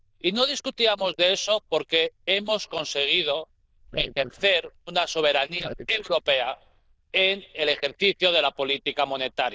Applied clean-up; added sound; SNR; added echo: neural diffusion model UNIVERSE++.